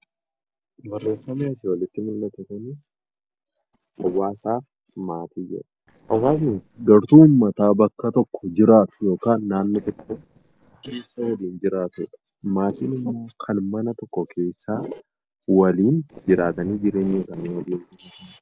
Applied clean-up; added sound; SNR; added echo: neural separator model SepFormer DNS4.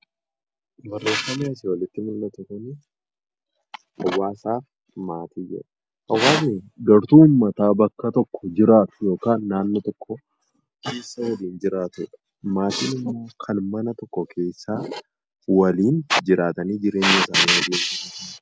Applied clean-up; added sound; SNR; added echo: none; none; none; none.